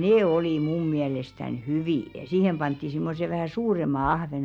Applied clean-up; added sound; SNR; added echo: none; none; none; none.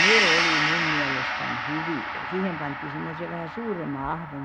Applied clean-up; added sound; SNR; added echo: none; Gong; -5 dB; none.